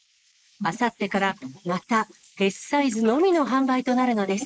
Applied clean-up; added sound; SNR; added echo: neural mask model Resemble Enhance denoiser.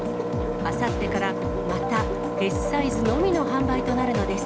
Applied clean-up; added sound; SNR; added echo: none; Engine; 2 dB; none.